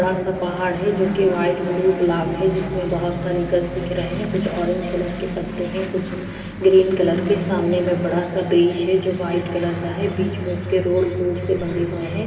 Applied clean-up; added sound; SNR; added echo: none; Aircraft; 11 dB; reverberation time 2.8 s.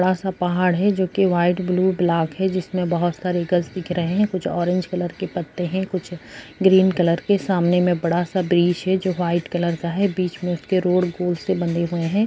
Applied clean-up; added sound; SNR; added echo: none; none; none; none.